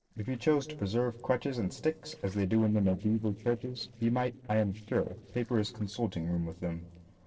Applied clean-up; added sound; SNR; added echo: neural separator model SepFormer DNS4.